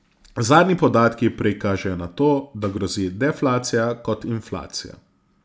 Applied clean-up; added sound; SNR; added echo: none; none; none; none.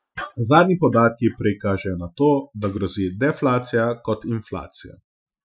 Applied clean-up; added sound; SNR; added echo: classical method Wiener filter.